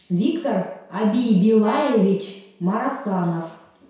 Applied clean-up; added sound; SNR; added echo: none; Brass instrument; 14 dB; reverberation time 0.7 s.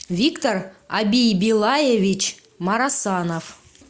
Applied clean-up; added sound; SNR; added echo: none; none; none; none.